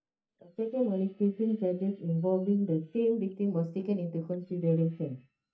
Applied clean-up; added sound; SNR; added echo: neural mask model DeepFilterNet 3.